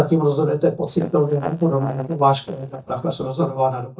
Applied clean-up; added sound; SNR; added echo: neural mask model DeepFilterNet 3.